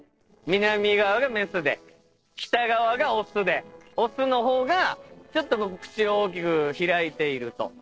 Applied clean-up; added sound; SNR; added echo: neural separator model SepFormer DNS4.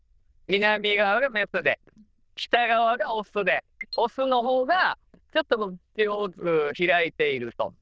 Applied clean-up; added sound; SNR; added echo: neural diffusion model UNIVERSE++.